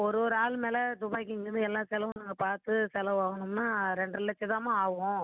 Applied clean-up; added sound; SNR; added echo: none; none; none; none.